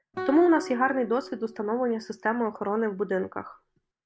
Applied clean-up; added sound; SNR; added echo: none; Guitar; 14 dB; none.